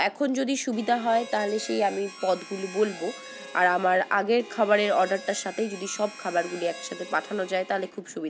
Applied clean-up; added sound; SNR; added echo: none; Harmonica; 16 dB; none.